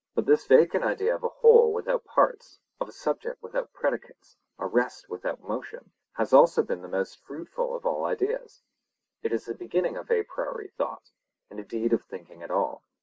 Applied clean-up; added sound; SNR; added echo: none; none; none; none.